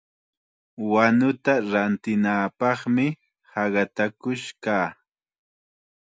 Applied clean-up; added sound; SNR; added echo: none; none; none; none.